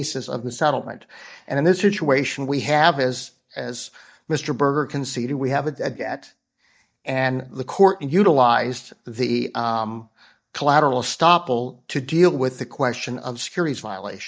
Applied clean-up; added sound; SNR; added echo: neural mask model DeepFilterNet 3.